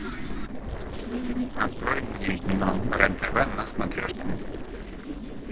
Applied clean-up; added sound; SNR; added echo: neural separator model SepFormer DNS4.